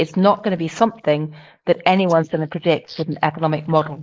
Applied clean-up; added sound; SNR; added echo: neural mask model Resemble Enhance denoiser.